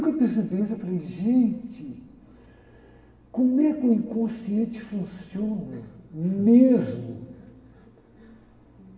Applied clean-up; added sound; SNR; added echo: none; none; none; reverberation time 2.2 s.